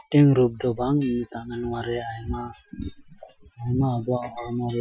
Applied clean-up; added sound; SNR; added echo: classical method Wiener filter.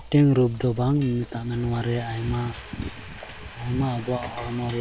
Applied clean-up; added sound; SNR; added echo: none; Frying (food); 16 dB; none.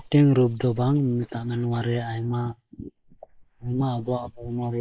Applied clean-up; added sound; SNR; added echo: neural mask model Resemble Enhance denoiser.